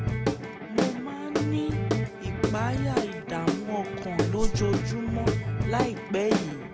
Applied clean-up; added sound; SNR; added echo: none; Guitar / Drum + Whoosh, swoosh, swish; -4 dB; none.